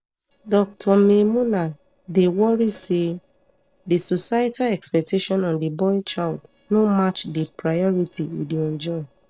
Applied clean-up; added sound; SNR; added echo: neural separator model SepFormer DNS4.